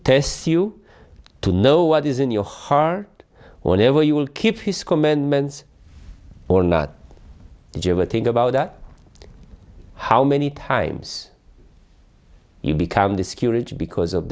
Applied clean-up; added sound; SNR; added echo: none; none; none; none.